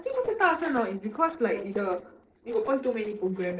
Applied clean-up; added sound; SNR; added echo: neural separator model SepFormer DNS4.